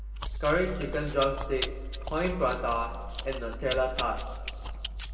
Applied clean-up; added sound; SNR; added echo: none; Chewing, mastication; 4 dB; reverberation time 2.0 s.